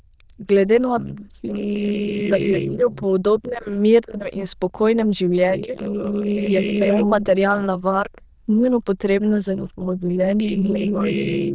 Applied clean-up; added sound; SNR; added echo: neural diffusion model UNIVERSE++.